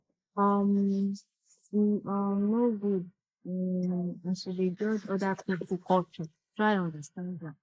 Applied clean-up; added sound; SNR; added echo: neural mask model Resemble Enhance denoiser.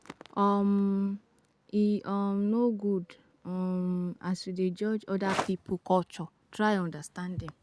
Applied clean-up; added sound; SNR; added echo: none; none; none; none.